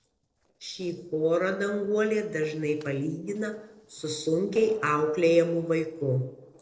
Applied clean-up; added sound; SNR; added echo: neural separator model SepFormer DNS4.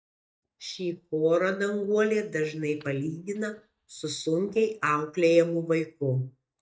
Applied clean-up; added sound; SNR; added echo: neural mask model DeepFilterNet 3.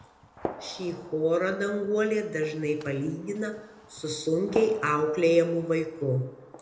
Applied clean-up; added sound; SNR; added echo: none; Gunshot, gunfire; 16 dB; reverberation time 0.7 s.